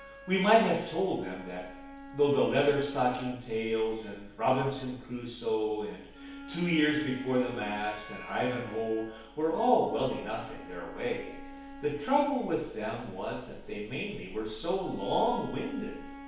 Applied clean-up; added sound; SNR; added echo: none; Wind instrument, woodwind instrument; 17 dB; reverberation time 2.2 s.